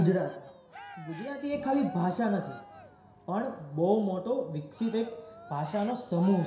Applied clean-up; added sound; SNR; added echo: none; Cheering; 17 dB; reverberation time 0.7 s.